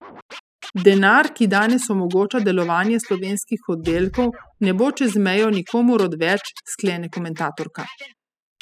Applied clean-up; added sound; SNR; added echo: classical method spectral subtraction.